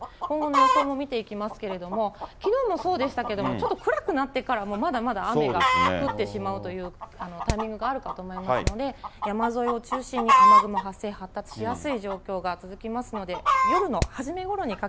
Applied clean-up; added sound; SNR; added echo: none; Hammer + Chicken, rooster; -1 dB; none.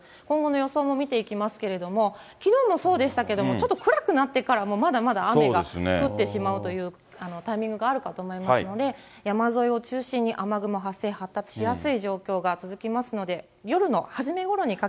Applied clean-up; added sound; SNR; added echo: none; none; none; none.